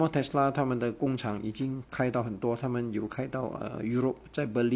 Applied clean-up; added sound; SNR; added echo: none; none; none; none.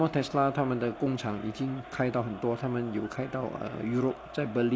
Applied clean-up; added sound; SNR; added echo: none; Crowd; 16 dB; none.